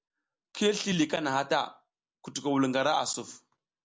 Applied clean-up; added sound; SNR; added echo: none; none; none; none.